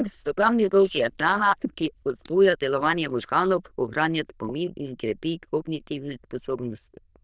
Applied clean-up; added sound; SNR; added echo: neural diffusion model UNIVERSE++.